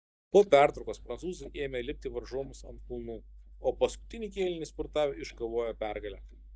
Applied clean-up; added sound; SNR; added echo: neural mask model DeepFilterNet 3.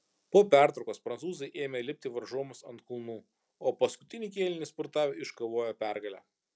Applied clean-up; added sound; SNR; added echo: none; none; none; none.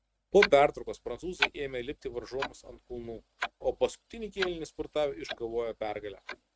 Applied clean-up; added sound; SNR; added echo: neural mask model RNNoise.